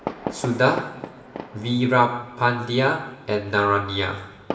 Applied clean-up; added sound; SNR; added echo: none; Fireworks; 13 dB; reverberation time 1.0 s.